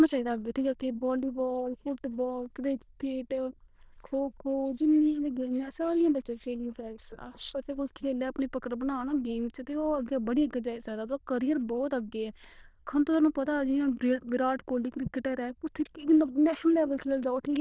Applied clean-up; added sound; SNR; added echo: neural diffusion model UNIVERSE++.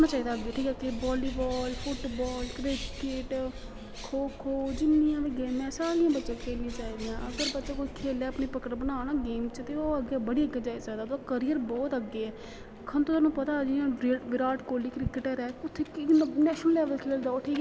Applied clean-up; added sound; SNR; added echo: none; Bird; 12 dB; none.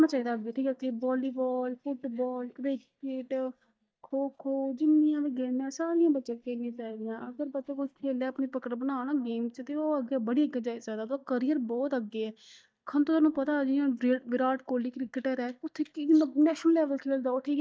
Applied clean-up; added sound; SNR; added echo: neural mask model DeepFilterNet 3.